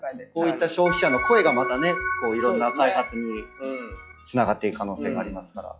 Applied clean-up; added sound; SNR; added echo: classical method log-MMSE.